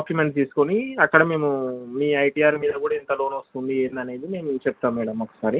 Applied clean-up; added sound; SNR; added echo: none; none; none; none.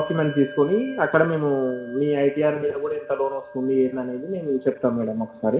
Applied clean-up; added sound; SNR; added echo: none; Bell; 17 dB; reverberation time 1.3 s.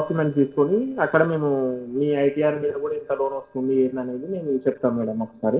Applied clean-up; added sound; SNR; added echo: neural separator model SepFormer DNS4.